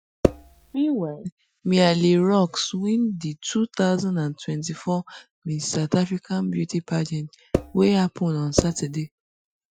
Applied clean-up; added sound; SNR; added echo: classical method Wiener filter.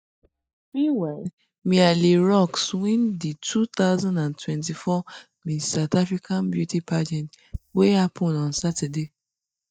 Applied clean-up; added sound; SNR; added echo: neural mask model DeepFilterNet 3.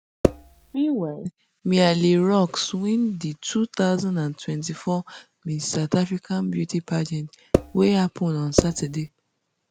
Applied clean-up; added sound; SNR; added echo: none; Percussion; 0 dB; none.